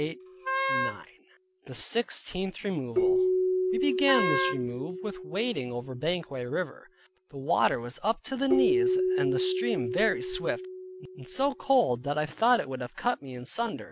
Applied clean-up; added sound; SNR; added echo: none; Keyboard (musical) + Wind instrument, woodwind instrument; 1 dB; none.